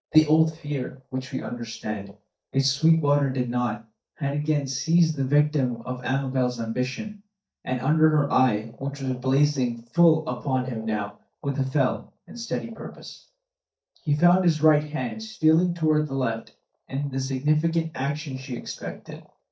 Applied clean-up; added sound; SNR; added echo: neural mask model DeepFilterNet 3.